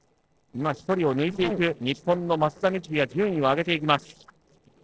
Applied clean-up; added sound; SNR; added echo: neural separator model SepFormer DNS4.